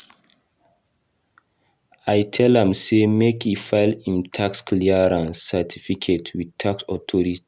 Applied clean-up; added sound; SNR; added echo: none; none; none; none.